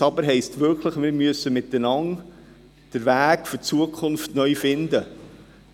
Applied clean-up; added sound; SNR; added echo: none; none; none; none.